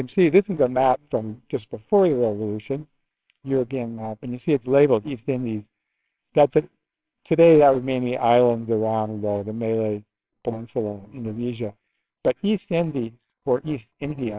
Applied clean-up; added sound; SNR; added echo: neural separator model SepFormer WHAMR!.